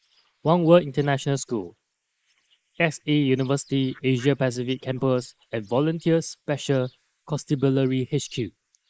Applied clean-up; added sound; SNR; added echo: neural mask model Resemble Enhance denoiser.